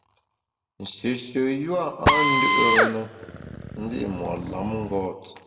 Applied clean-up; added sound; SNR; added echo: none; Drill; -5 dB; reverberation time 1.1 s.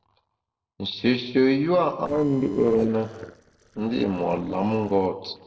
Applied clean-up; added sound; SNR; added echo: neural separator model SepFormer DNS4.